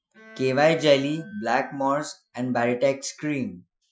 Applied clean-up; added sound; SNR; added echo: classical method Wiener filter.